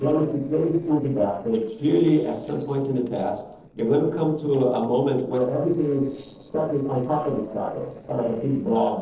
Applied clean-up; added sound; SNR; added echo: neural separator model SepFormer DNS4.